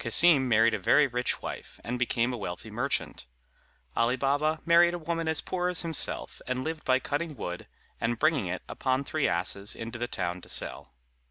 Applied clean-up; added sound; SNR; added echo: none; none; none; none.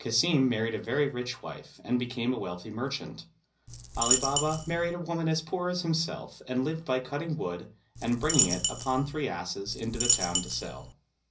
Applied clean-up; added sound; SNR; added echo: none; Coin (dropping); 0 dB; reverberation time 0.5 s.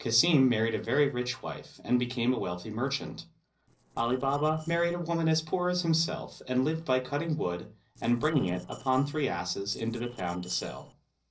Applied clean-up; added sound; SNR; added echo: neural separator model SepFormer DNS4.